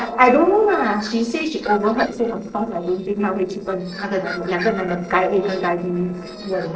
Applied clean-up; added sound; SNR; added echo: neural separator model SepFormer DNS4.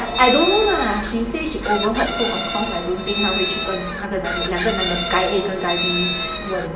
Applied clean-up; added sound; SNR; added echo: none; Chicken, rooster; 4 dB; reverberation time 1.1 s.